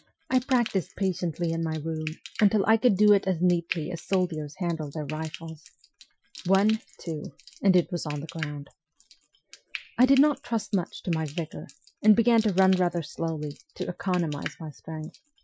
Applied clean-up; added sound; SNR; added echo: classical method Wiener filter.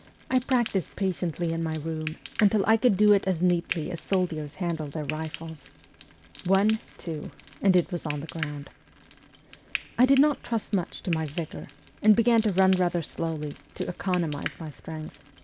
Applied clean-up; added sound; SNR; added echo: none; Frying (food); 16 dB; none.